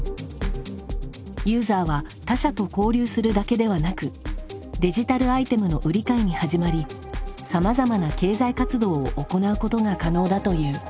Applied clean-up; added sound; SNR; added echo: none; none; none; none.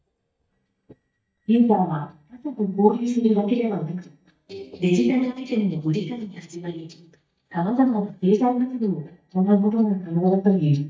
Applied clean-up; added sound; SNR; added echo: neural mask model DeepFilterNet 3.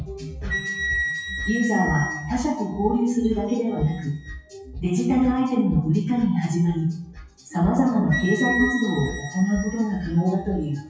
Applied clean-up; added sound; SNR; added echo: classical method WPE with log-MMSE.